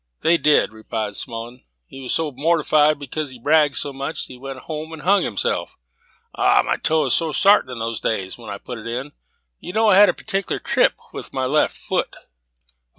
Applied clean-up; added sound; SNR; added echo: none; none; none; none.